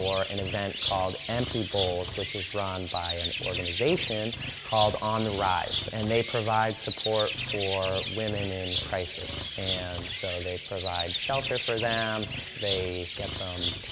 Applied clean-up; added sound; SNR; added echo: none; Bird; 2 dB; none.